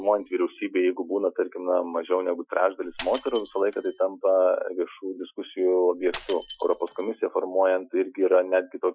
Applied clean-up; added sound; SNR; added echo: classical method Wiener filter.